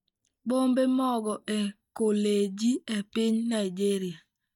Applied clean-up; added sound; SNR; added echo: neural mask model DeepFilterNet 3.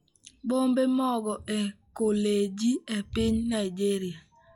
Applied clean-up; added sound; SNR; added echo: classical method log-MMSE.